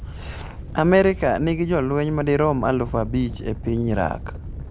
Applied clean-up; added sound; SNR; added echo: none; Animal; 11 dB; none.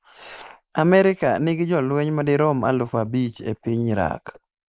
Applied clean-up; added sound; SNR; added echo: neural mask model Resemble Enhance denoiser.